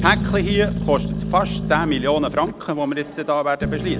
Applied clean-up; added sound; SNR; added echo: none; Growling; 4 dB; none.